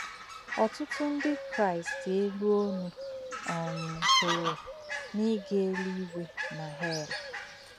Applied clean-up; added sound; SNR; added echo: none; Fowl; 3 dB; none.